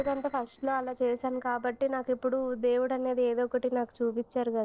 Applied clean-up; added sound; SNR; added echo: neural separator model SepFormer DNS4.